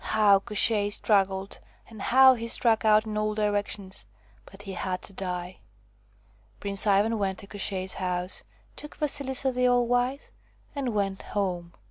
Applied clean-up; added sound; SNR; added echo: none; none; none; none.